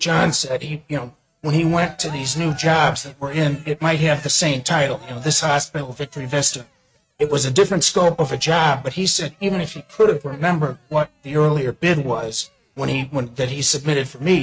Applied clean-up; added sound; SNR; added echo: neural mask model RNNoise.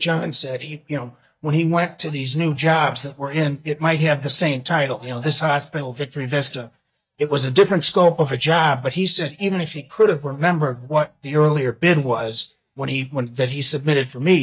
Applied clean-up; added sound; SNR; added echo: neural mask model DeepFilterNet 3.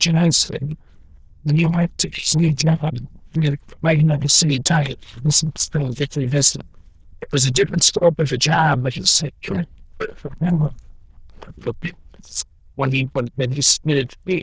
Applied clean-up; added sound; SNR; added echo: neural diffusion model UNIVERSE++.